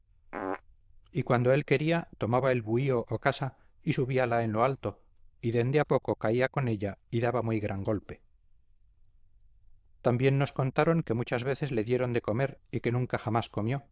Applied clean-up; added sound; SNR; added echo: neural diffusion model UNIVERSE++.